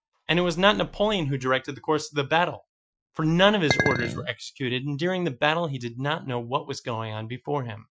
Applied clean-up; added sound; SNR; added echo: classical method Wiener filter.